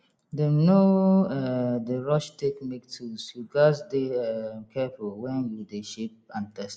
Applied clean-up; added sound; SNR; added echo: neural mask model Resemble Enhance denoiser.